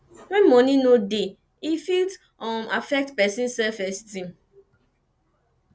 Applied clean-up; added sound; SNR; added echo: none; none; none; none.